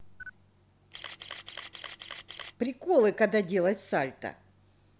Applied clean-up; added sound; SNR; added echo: none; Camera; 15 dB; none.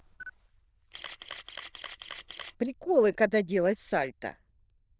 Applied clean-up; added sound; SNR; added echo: neural diffusion model UNIVERSE++.